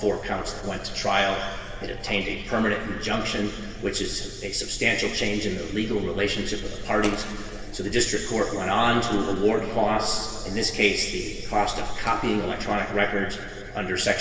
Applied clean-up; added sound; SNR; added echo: none; none; none; reverberation time 2.5 s.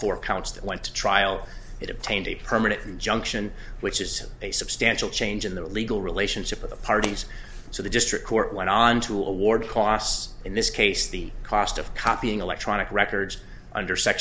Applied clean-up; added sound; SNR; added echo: none; none; none; none.